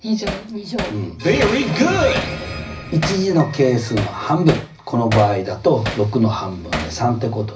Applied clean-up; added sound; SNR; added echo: none; Hammer; 11 dB; reverberation time 0.4 s.